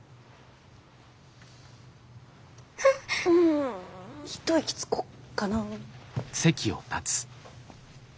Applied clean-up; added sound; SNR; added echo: none; Gasp; 1 dB; none.